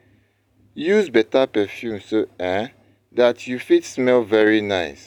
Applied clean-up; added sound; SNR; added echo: none; none; none; none.